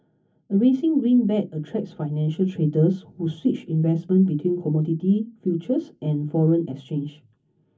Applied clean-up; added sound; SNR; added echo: none; none; none; reverberation time 0.3 s.